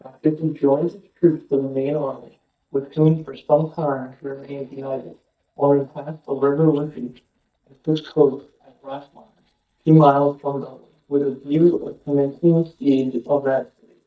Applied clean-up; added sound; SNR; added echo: neural mask model DeepFilterNet 3.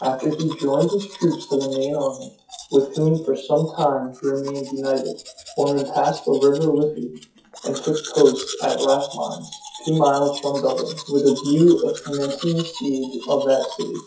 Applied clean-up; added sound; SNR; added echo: classical method WPE with log-MMSE.